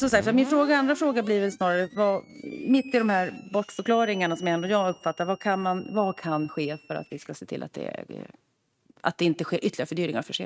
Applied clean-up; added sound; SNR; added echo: neural mask model RNNoise.